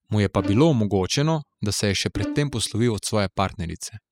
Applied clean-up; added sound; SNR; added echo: classical method spectral subtraction.